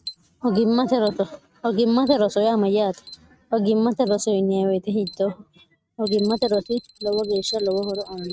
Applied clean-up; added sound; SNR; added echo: neural mask model RNNoise.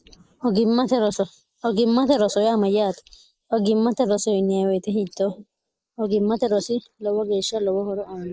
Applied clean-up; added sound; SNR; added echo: neural mask model Resemble Enhance denoiser.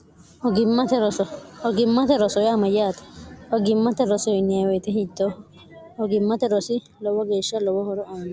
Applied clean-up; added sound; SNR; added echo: none; none; none; none.